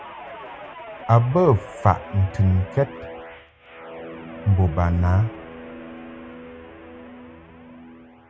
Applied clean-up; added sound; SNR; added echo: none; Guitar; 15 dB; none.